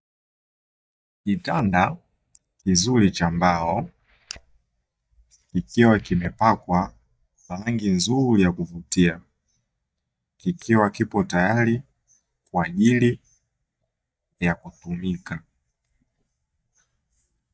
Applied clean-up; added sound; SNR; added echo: neural mask model DeepFilterNet 3.